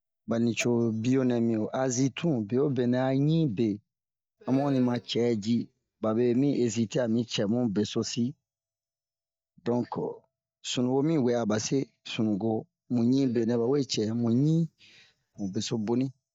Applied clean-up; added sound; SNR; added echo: neural mask model DeepFilterNet 3.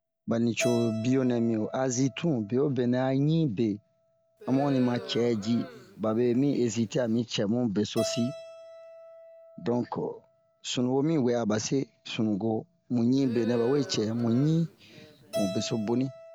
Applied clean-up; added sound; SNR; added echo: none; Keyboard (musical) + Crowd; 15 dB; none.